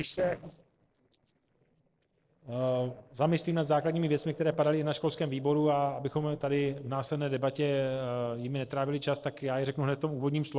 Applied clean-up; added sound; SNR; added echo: neural separator model SepFormer DNS4.